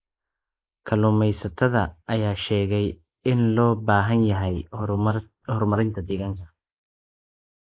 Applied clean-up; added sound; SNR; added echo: neural mask model Resemble Enhance denoiser.